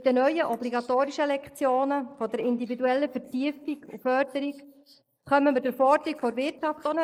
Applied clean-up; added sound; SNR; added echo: neural mask model Resemble Enhance denoiser.